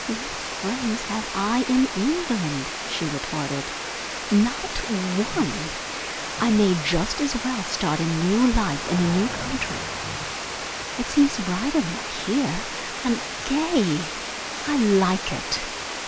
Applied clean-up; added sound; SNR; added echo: none; Water; 6 dB; none.